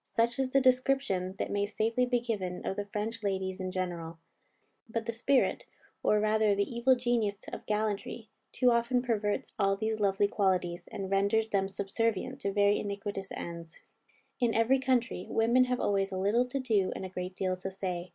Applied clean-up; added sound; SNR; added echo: none; none; none; none.